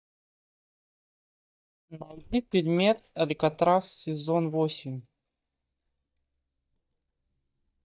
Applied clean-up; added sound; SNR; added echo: neural mask model DeepFilterNet 3.